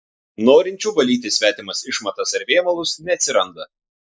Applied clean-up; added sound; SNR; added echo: neural mask model Resemble Enhance denoiser.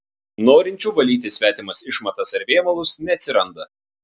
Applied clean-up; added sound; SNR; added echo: none; none; none; none.